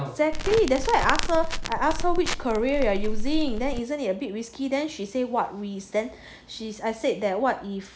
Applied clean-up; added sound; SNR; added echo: none; Crackle; 0 dB; none.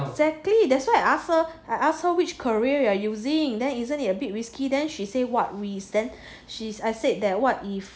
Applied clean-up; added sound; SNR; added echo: none; none; none; none.